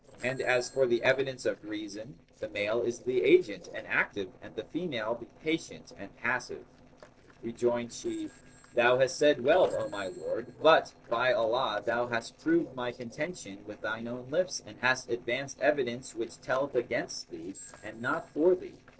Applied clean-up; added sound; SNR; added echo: neural separator model SepFormer DNS4.